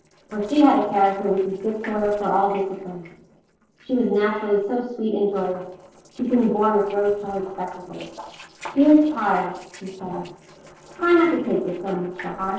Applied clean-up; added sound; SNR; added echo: neural separator model SepFormer DNS4.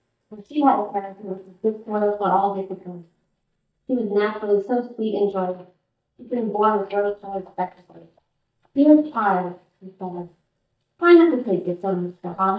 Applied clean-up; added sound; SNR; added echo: neural mask model DeepFilterNet 3.